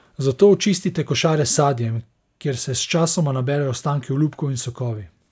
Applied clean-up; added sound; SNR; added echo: none; none; none; none.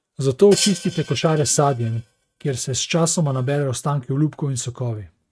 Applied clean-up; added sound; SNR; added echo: neural mask model RNNoise.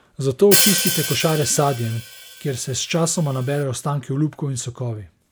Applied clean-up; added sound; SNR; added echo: none; Hi-hat; 3 dB; none.